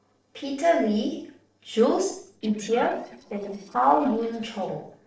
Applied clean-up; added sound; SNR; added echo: neural separator model SepFormer DNS4.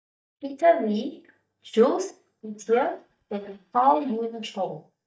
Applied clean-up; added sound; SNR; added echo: neural mask model DeepFilterNet 3.